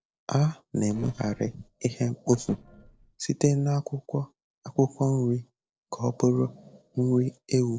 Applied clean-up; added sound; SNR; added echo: neural separator model SepFormer DNS4.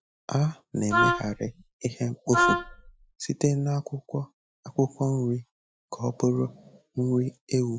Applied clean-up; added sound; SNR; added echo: classical method Wiener filter.